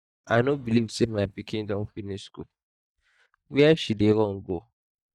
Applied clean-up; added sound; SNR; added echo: neural mask model DeepFilterNet 3.